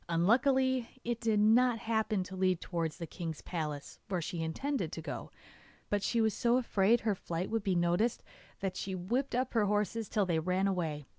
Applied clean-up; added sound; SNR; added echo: none; none; none; none.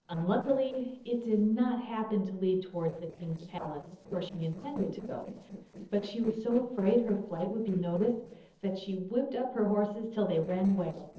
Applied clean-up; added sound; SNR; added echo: neural separator model SepFormer DNS4.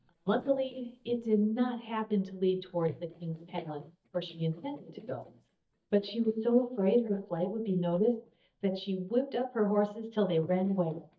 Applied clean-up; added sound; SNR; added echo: neural mask model DeepFilterNet 3.